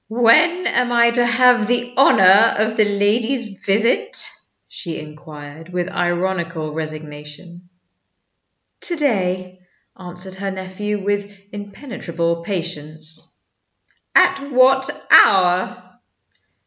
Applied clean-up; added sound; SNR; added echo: none; none; none; none.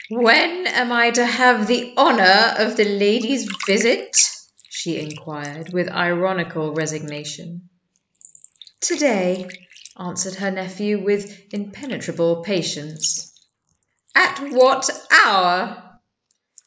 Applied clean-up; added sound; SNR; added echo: neural mask model Resemble Enhance denoiser.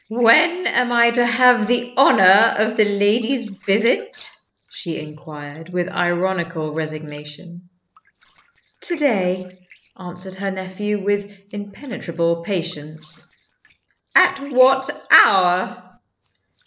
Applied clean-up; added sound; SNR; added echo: neural separator model SepFormer DNS4.